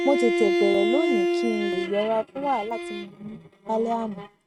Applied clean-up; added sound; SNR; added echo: neural mask model RNNoise.